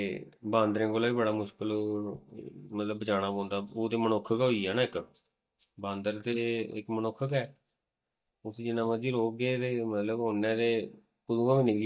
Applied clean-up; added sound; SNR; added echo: neural mask model DeepFilterNet 3.